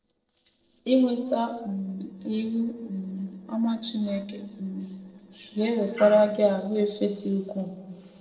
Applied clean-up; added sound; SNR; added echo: neural separator model SepFormer DNS4.